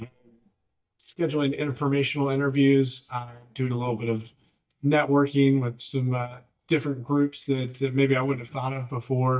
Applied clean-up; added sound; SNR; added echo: neural mask model DeepFilterNet 3.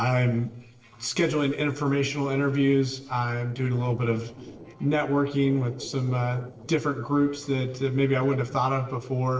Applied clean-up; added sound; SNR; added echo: neural separator model SepFormer DNS4.